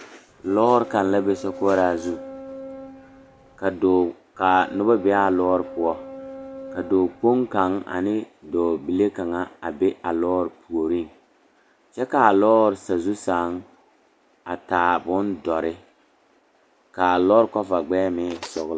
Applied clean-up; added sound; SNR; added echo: none; Boat, Water vehicle; 16 dB; none.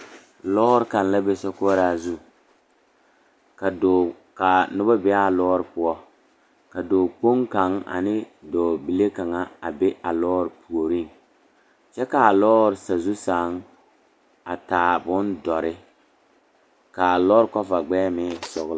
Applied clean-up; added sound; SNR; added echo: none; none; none; none.